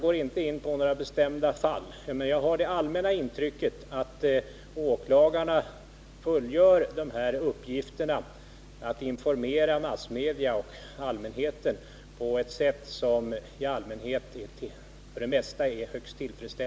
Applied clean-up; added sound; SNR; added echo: none; none; none; none.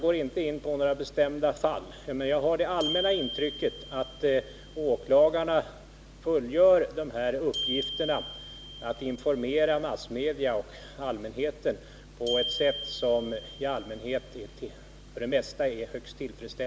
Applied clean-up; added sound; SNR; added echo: none; Glockenspiel; 13 dB; none.